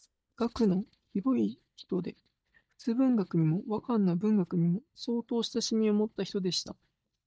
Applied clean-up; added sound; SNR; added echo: neural mask model DeepFilterNet 3.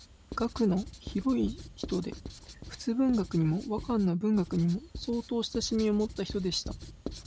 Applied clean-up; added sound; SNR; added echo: none; Writing; 13 dB; none.